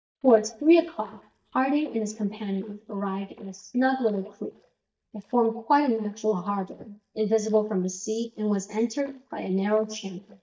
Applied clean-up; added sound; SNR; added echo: neural mask model DeepFilterNet 3.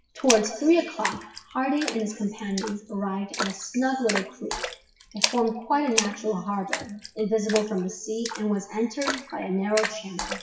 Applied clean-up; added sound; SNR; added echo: classical method WPE with log-MMSE.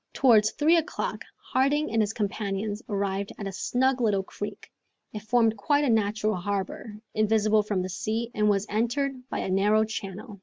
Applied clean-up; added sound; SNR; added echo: none; none; none; none.